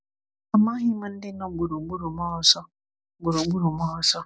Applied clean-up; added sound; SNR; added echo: none; none; none; none.